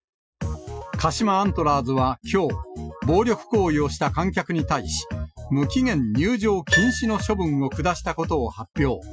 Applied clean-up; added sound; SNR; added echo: classical method Wiener filter.